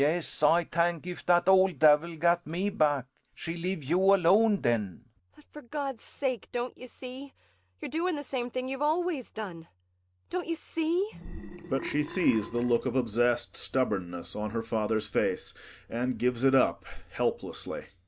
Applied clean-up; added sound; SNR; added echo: none; Burping, eructation; 12 dB; none.